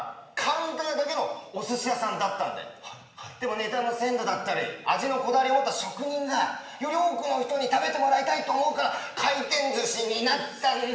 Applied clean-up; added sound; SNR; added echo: none; none; none; reverberation time 1.0 s.